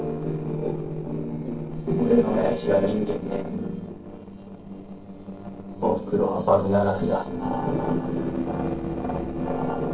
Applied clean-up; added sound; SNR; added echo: neural separator model SepFormer DNS4.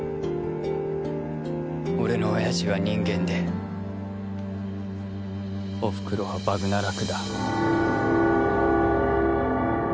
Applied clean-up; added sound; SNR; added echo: none; none; none; none.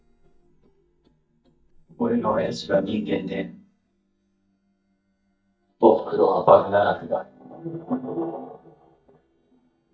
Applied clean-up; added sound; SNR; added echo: neural mask model DeepFilterNet 3.